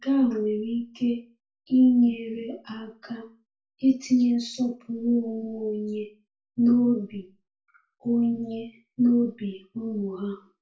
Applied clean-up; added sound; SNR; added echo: none; none; none; reverberation time 0.3 s.